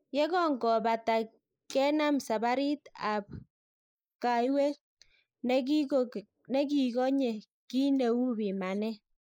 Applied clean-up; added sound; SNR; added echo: neural mask model Resemble Enhance denoiser.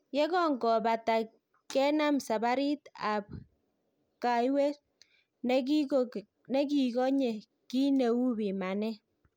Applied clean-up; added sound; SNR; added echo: none; none; none; none.